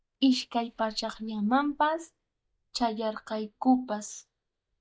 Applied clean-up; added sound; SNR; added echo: neural mask model DeepFilterNet 3.